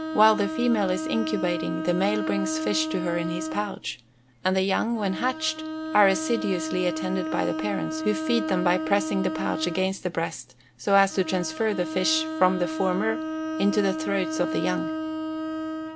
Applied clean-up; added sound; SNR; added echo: none; Bowed string instrument; 5 dB; none.